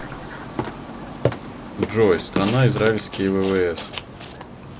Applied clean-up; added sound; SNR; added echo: none; Burping, eructation; 7 dB; none.